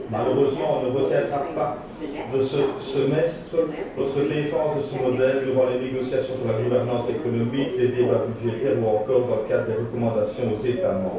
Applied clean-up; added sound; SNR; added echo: none; Subway, metro, underground; 9 dB; reverberation time 0.6 s.